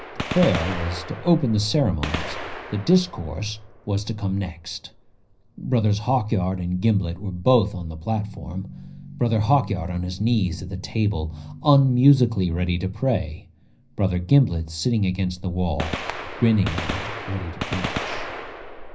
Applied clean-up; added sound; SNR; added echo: none; Gunshot, gunfire; 12 dB; reverberation time 0.4 s.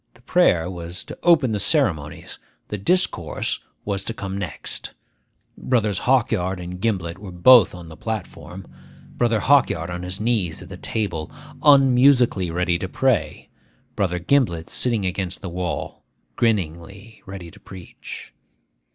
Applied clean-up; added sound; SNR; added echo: none; none; none; none.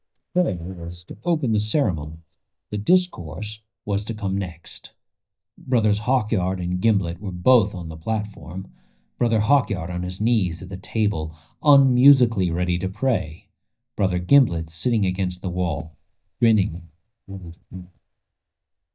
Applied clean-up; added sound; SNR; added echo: neural mask model DeepFilterNet 3.